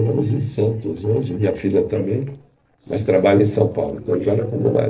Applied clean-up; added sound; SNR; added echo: neural separator model SepFormer DNS4.